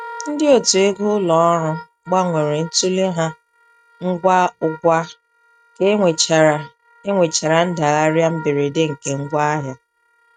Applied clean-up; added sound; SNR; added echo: neural mask model RNNoise.